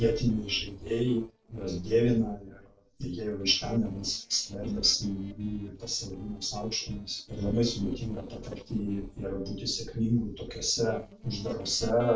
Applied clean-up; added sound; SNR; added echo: neural separator model SepFormer DNS4.